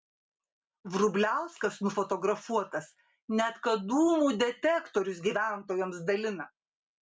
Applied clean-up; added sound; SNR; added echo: none; none; none; none.